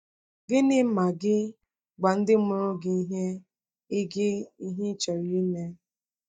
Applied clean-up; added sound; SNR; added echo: neural mask model DeepFilterNet 3.